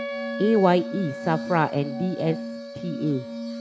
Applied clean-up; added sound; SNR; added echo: none; Wind instrument, woodwind instrument + Glass; 8 dB; none.